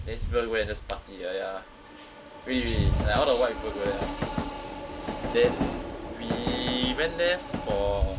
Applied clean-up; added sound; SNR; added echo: none; Train; 2 dB; none.